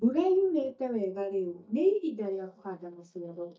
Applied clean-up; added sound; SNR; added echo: neural mask model DeepFilterNet 3.